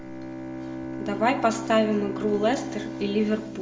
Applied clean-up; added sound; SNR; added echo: none; Bowed string instrument; 7 dB; reverberation time 0.5 s.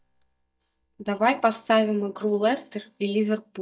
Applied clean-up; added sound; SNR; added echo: neural mask model DeepFilterNet 3.